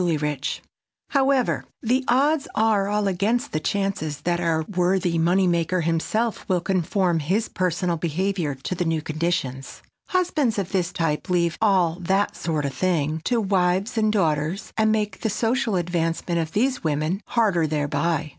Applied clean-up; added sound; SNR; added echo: none; none; none; none.